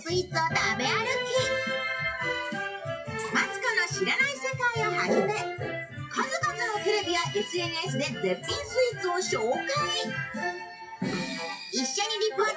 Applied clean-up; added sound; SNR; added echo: classical method WPE with log-MMSE.